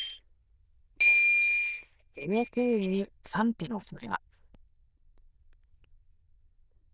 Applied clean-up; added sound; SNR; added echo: neural diffusion model UNIVERSE++.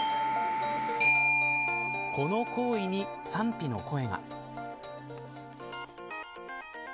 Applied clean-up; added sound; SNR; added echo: none; Doorbell; -2 dB; none.